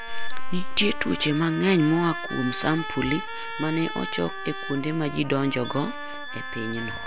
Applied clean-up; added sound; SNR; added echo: none; Wind instrument, woodwind instrument + Trumpet; 11 dB; none.